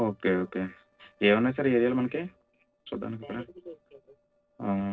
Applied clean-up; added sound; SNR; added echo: neural separator model SepFormer DNS4.